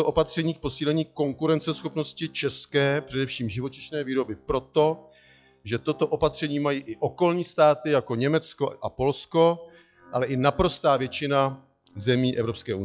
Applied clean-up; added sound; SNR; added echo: classical method log-MMSE.